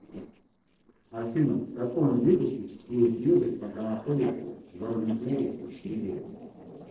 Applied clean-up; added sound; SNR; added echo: neural separator model SepFormer DNS4.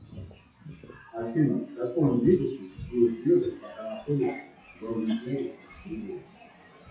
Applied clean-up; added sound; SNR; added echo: classical method WPE with log-MMSE.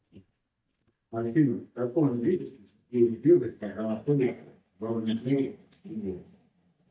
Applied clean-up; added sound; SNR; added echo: neural mask model DeepFilterNet 3.